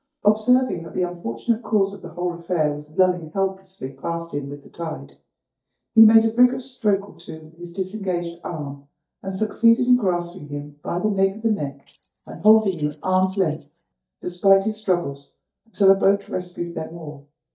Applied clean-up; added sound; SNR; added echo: neural mask model DeepFilterNet 3.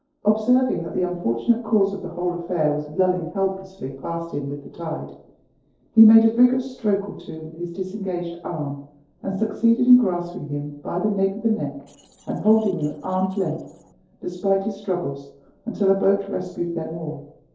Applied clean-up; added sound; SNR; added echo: neural separator model SepFormer DNS4.